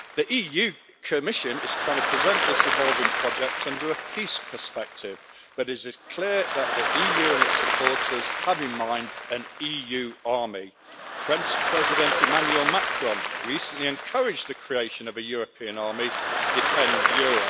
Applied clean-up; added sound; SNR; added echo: none; Applause; -2 dB; none.